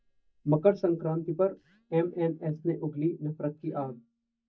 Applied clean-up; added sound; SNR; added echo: neural mask model DeepFilterNet 3.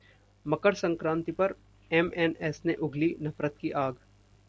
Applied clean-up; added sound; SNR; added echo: none; none; none; none.